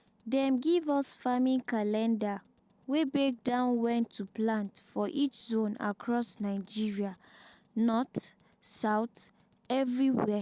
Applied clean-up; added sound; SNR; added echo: none; Tick-tock; 12 dB; none.